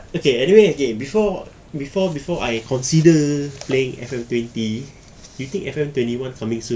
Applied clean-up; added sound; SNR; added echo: none; none; none; none.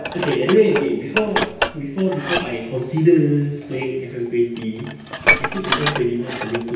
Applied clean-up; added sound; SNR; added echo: none; Dishes, pots, and pans; 4 dB; reverberation time 0.9 s.